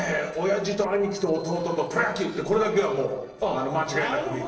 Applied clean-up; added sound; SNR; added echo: neural separator model SepFormer DNS4.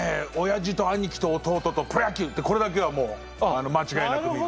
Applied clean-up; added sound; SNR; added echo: none; none; none; none.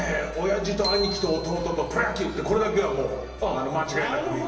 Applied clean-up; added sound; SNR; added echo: none; Bicycle bell; 12 dB; reverberation time 1.0 s.